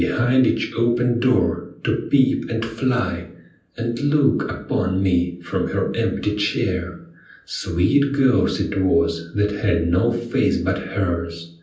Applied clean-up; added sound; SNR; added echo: none; none; none; reverberation time 0.6 s.